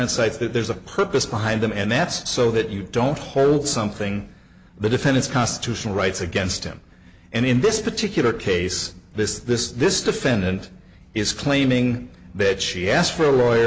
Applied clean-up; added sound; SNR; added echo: none; none; none; none.